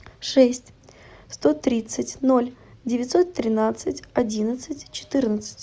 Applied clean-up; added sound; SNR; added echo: none; none; none; none.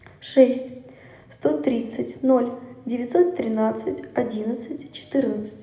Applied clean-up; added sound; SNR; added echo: none; none; none; reverberation time 0.7 s.